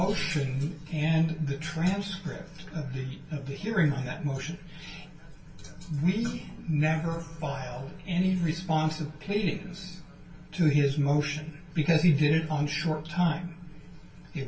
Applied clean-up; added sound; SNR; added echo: none; none; none; reverberation time 0.2 s.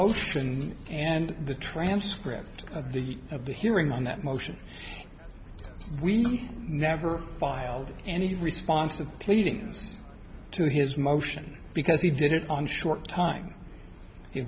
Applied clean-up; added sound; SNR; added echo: none; none; none; none.